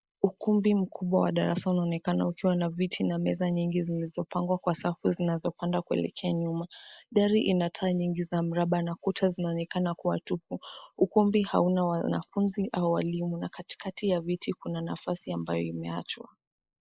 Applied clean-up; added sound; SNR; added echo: neural mask model Resemble Enhance denoiser.